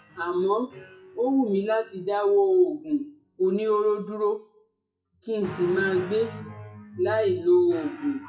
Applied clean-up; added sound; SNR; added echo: classical method WPE with log-MMSE.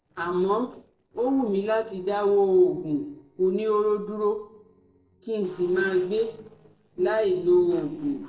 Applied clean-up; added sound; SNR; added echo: neural separator model SepFormer DNS4.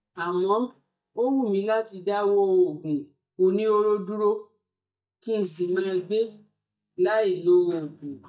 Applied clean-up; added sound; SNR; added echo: neural mask model DeepFilterNet 3.